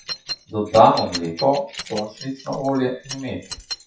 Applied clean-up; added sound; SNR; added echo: classical method WPE with log-MMSE.